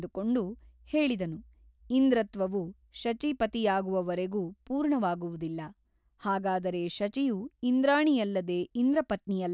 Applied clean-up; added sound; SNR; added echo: none; none; none; none.